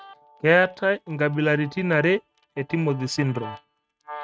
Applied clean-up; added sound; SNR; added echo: neural mask model RNNoise.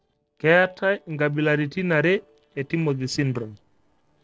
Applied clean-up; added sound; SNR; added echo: neural separator model SepFormer DNS4.